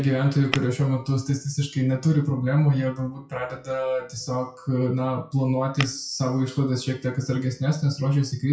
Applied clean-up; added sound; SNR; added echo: classical method WPE with log-MMSE.